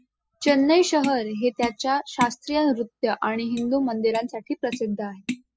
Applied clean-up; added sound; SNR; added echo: classical method spectral subtraction.